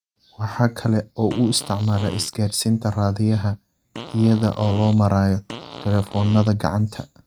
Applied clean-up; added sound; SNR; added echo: neural mask model RNNoise.